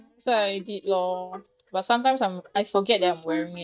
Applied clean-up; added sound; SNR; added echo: neural mask model DeepFilterNet 3.